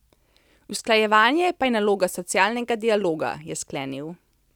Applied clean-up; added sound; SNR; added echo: none; none; none; none.